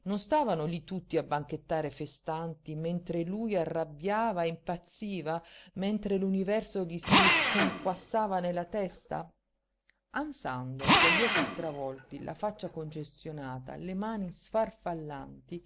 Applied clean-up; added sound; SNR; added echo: none; Drill; -5 dB; none.